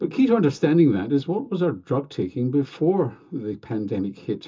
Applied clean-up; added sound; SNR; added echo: none; none; none; reverberation time 0.2 s.